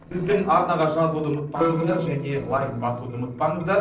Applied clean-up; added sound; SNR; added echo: neural separator model SepFormer DNS4.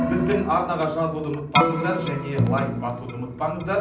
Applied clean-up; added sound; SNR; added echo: none; Keyboard (musical); 1 dB; reverberation time 0.6 s.